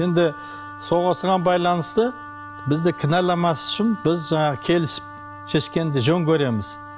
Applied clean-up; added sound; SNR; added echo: none; Wind instrument, woodwind instrument; 15 dB; none.